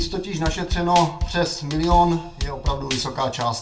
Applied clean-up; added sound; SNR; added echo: none; Drum kit; 6 dB; reverberation time 0.2 s.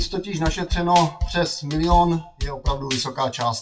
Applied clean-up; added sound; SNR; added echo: classical method WPE with log-MMSE.